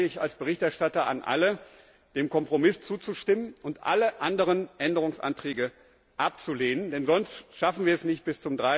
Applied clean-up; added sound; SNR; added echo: none; none; none; none.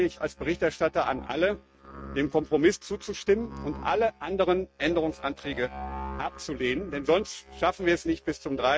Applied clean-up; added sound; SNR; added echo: neural mask model RNNoise.